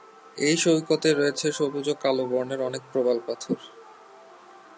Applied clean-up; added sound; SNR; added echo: none; none; none; none.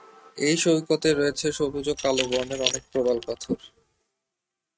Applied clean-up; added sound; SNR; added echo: neural mask model RNNoise.